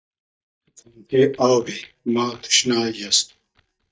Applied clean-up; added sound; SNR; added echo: neural mask model DeepFilterNet 3.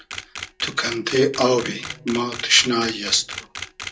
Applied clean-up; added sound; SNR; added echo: none; Camera; 12 dB; reverberation time 0.2 s.